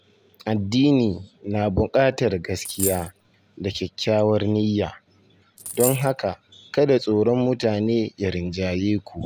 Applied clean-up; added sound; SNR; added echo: none; Coin (dropping); 7 dB; none.